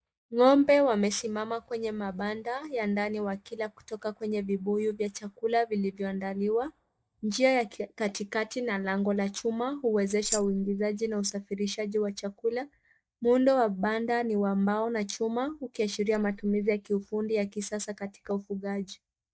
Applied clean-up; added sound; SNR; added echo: neural mask model DeepFilterNet 3.